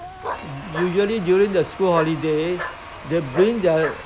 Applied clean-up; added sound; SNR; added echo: none; Bark + Applause / Crowd / Cheering; 12 dB; none.